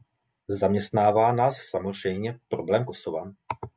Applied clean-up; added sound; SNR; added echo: none; none; none; none.